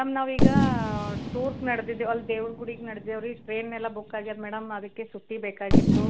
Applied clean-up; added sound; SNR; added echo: none; Fireworks; -5 dB; none.